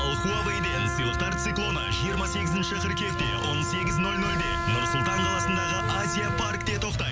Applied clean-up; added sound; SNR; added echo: none; Trumpet; 3 dB; none.